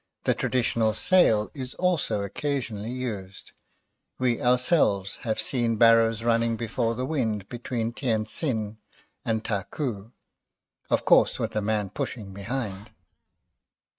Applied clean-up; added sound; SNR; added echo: neural mask model RNNoise.